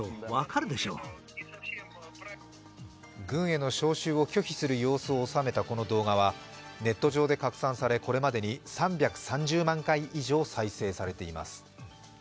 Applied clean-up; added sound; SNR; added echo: none; none; none; none.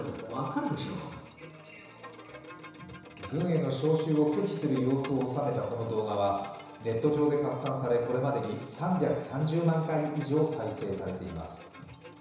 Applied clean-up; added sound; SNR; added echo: none; Bowed string instrument; 20 dB; reverberation time 1.0 s.